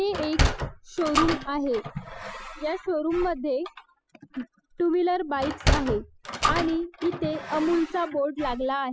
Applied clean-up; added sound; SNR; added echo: classical method spectral subtraction.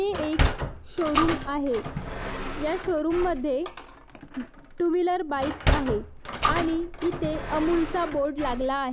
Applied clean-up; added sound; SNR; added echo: none; Sliding door; 3 dB; none.